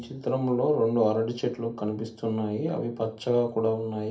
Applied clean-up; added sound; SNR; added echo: none; none; none; reverberation time 0.3 s.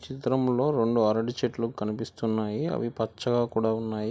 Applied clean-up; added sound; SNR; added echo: none; none; none; none.